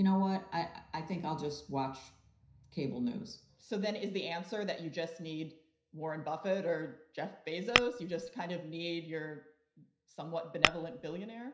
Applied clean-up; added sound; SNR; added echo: none; Tap / Glass; -4 dB; reverberation time 0.5 s.